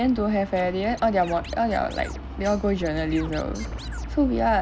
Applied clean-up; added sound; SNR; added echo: none; Tambourine + Scratching (performance technique); 19 dB; none.